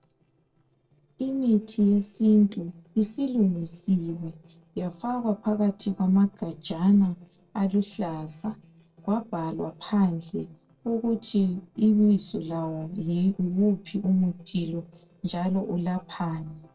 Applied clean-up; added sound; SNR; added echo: neural separator model SepFormer DNS4.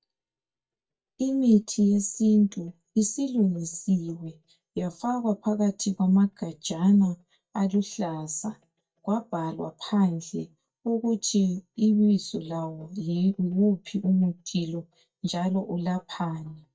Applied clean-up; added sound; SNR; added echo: neural mask model DeepFilterNet 3.